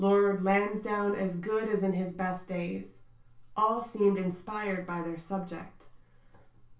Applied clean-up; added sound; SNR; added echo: none; none; none; reverberation time 0.3 s.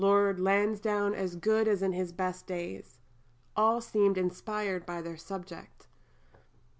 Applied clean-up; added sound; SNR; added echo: none; none; none; none.